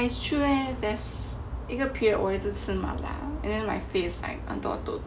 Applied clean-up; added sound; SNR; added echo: none; none; none; none.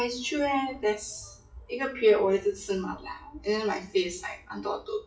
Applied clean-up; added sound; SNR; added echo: classical method WPE with log-MMSE.